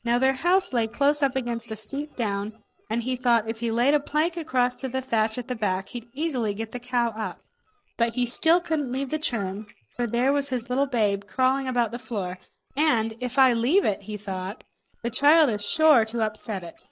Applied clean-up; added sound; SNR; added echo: neural separator model SepFormer DNS4.